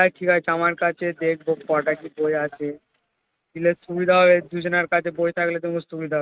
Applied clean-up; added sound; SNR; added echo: neural mask model RNNoise.